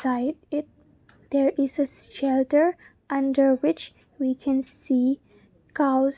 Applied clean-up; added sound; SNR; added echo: none; none; none; none.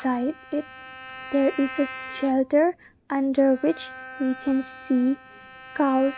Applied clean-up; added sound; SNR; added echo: none; Bowed string instrument; 16 dB; none.